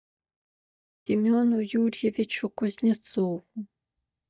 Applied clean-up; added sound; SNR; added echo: neural mask model DeepFilterNet 3.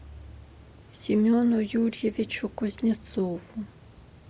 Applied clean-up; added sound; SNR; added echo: none; none; none; none.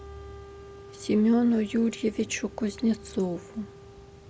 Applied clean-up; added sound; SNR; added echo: none; Wind instrument, woodwind instrument; 20 dB; none.